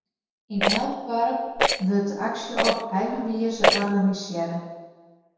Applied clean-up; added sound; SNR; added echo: none; Rattle; 0 dB; reverberation time 1.1 s.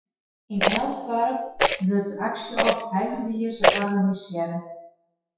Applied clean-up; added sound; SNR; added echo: classical method WPE with log-MMSE.